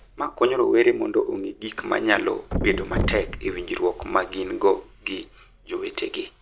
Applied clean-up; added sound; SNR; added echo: none; Thump, thud; 10 dB; none.